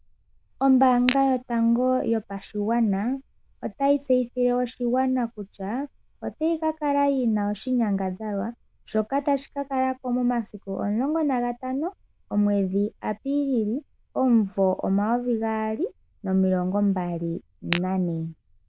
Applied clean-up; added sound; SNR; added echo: neural diffusion model UNIVERSE++.